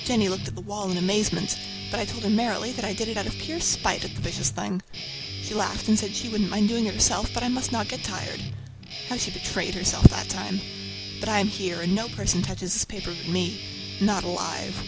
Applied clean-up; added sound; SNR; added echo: none; Guitar; 8 dB; none.